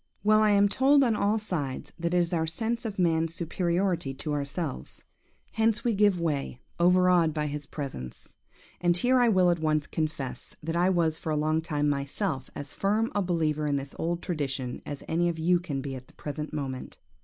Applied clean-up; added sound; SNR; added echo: none; none; none; none.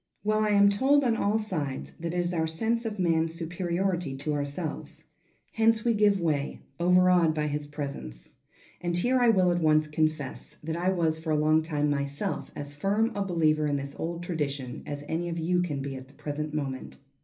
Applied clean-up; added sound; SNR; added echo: none; none; none; reverberation time 0.3 s.